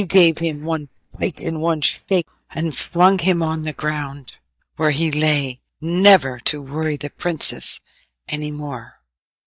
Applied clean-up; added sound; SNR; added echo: neural mask model DeepFilterNet 3.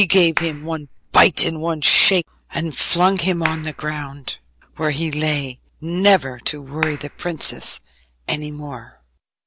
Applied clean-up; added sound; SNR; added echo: none; Clapping; 12 dB; none.